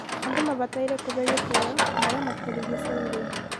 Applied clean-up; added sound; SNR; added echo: none; Livestock, farm animals, working animals; -2 dB; none.